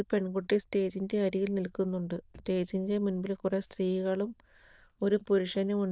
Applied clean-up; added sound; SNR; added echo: neural diffusion model UNIVERSE++.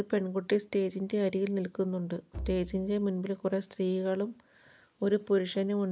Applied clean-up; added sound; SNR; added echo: none; Bowed string instrument; 12 dB; none.